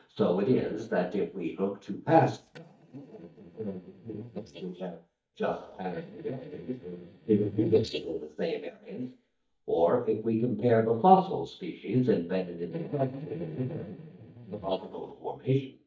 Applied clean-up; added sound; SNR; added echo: neural mask model DeepFilterNet 3.